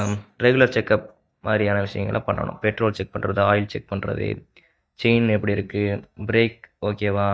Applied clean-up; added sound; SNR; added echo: neural mask model DeepFilterNet 3.